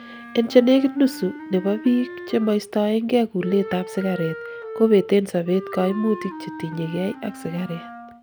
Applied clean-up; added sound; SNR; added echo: none; Wind instrument, woodwind instrument; 14 dB; none.